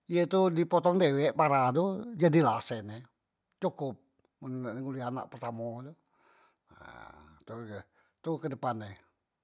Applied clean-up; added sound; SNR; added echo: none; none; none; none.